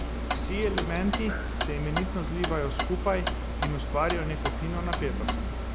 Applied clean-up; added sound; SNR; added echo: none; Clock; -2 dB; none.